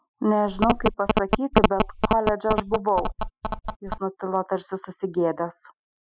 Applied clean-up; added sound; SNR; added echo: classical method spectral subtraction.